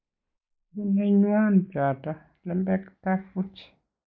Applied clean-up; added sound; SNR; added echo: neural mask model Resemble Enhance denoiser.